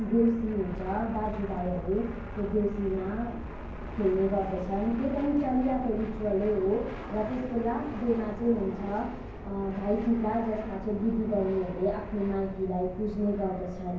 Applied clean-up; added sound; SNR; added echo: none; Fixed-wing aircraft, airplane; 10 dB; reverberation time 0.9 s.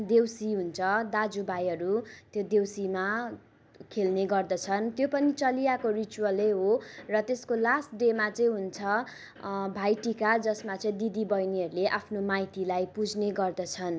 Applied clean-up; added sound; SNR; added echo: none; none; none; none.